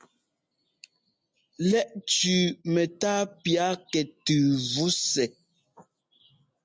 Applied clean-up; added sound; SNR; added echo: none; none; none; none.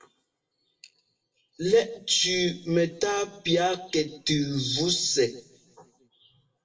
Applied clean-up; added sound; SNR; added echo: none; none; none; reverberation time 0.7 s.